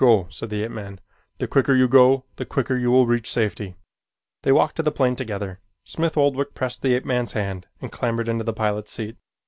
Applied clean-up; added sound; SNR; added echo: none; none; none; none.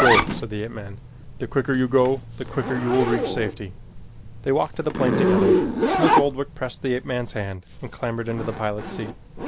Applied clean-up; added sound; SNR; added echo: none; Zipper (clothing); 0 dB; none.